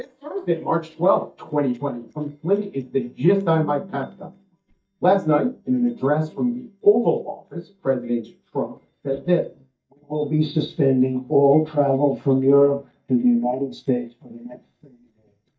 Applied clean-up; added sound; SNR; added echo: neural mask model DeepFilterNet 3.